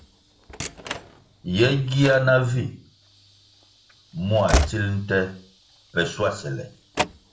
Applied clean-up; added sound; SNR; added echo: none; Slam / Train; 7 dB; reverberation time 0.4 s.